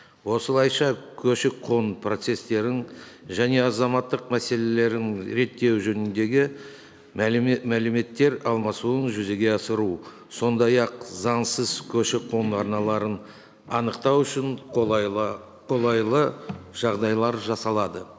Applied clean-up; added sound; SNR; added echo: none; none; none; none.